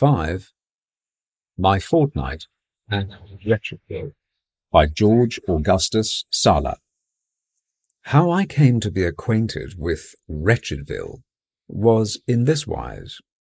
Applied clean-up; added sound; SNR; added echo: neural mask model Resemble Enhance denoiser.